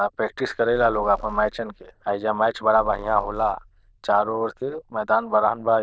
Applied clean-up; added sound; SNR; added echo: neural diffusion model UNIVERSE++.